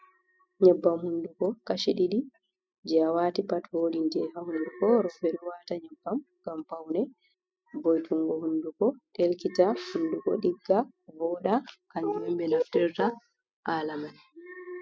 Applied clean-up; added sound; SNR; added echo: classical method spectral subtraction.